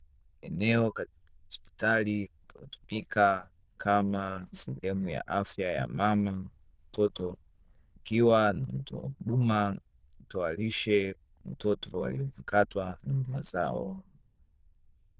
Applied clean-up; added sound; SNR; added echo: neural diffusion model UNIVERSE++.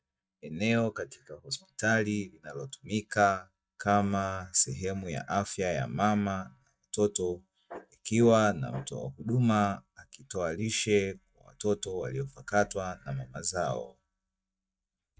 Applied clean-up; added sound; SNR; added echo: neural mask model DeepFilterNet 3.